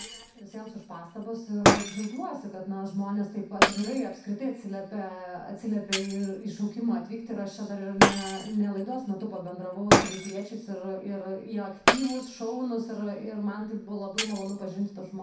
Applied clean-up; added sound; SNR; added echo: none; Shatter; -2 dB; reverberation time 0.6 s.